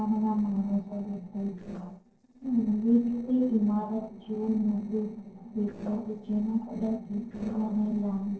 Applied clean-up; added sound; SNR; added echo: neural separator model SepFormer DNS4.